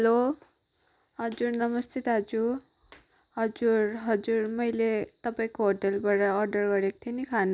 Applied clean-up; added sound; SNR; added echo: none; none; none; none.